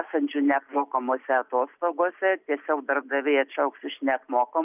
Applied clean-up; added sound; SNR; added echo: none; none; none; none.